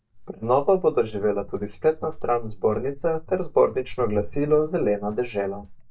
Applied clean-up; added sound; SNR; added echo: neural mask model DeepFilterNet 3.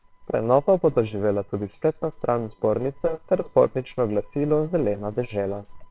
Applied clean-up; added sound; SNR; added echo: neural separator model SepFormer WHAMR!.